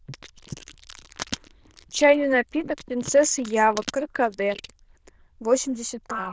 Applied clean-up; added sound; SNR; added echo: neural diffusion model UNIVERSE++.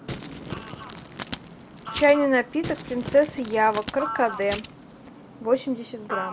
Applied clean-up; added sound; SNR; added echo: none; Fowl + Crumpling, crinkling; 10 dB; none.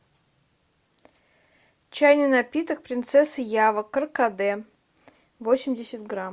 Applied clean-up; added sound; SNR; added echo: none; none; none; none.